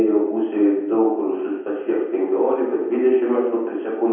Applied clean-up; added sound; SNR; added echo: none; none; none; reverberation time 0.9 s.